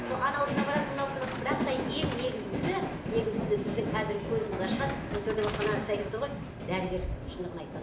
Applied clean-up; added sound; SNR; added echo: none; Train; 1 dB; reverberation time 0.7 s.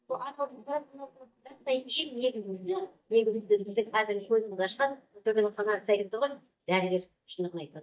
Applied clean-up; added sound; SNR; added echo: neural mask model DeepFilterNet 3.